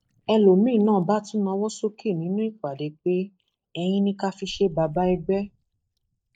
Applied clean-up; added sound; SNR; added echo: neural mask model DeepFilterNet 3.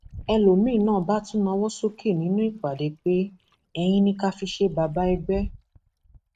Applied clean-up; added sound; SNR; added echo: neural mask model RNNoise.